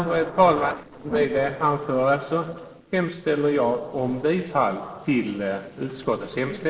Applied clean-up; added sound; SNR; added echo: neural separator model SepFormer DNS4.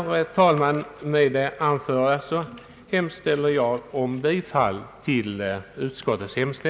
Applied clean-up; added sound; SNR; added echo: none; none; none; none.